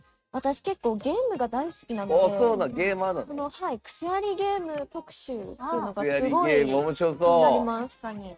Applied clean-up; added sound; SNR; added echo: neural mask model RNNoise.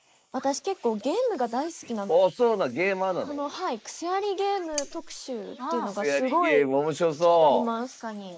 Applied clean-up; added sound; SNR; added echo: neural mask model Resemble Enhance denoiser.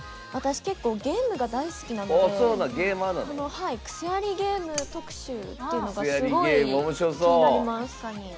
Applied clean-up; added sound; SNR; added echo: none; Cutlery, silverware; 12 dB; none.